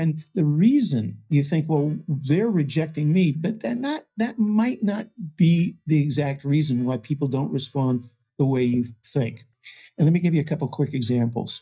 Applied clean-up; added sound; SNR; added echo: neural mask model DeepFilterNet 3.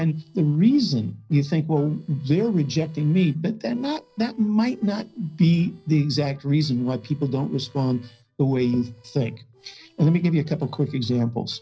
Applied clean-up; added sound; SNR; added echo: neural separator model SepFormer DNS4.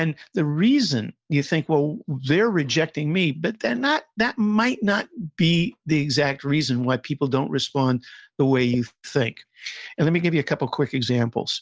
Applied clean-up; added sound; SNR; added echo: none; none; none; none.